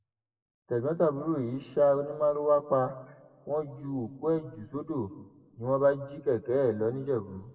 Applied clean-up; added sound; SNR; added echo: none; none; none; reverberation time 1.2 s.